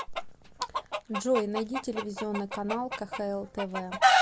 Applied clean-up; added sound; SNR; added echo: none; Chicken, rooster; -2 dB; none.